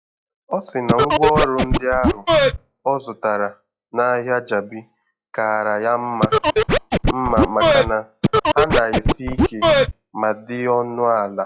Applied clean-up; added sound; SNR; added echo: classical method log-MMSE.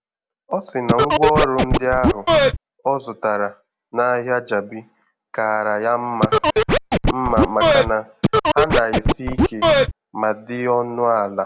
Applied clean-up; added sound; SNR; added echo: none; Scratching (performance technique); -5 dB; none.